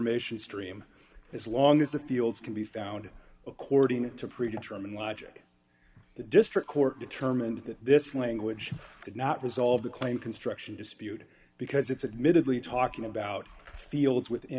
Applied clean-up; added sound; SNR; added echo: none; none; none; none.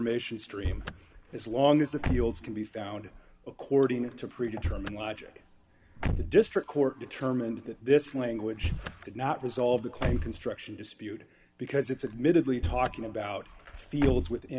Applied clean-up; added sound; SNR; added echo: none; Slam / Car; 7 dB; none.